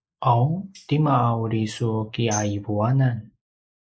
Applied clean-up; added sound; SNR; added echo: neural mask model Resemble Enhance denoiser.